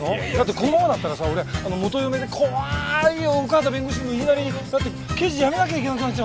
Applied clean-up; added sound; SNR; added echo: none; none; none; none.